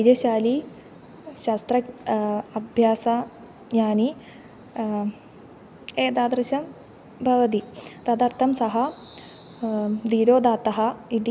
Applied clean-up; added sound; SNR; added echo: none; none; none; none.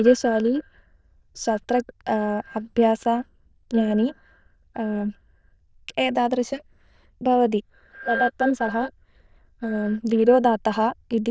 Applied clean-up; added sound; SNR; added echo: neural diffusion model UNIVERSE++.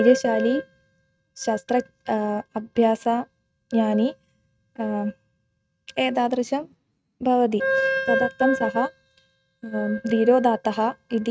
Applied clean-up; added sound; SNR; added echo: neural mask model RNNoise.